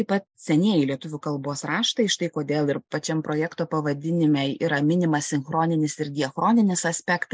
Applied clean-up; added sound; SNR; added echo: none; none; none; none.